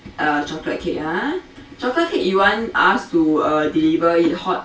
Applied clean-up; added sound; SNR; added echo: none; none; none; reverberation time 0.2 s.